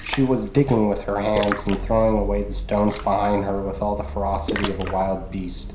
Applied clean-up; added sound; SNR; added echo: none; Splash, splatter; 7 dB; reverberation time 0.5 s.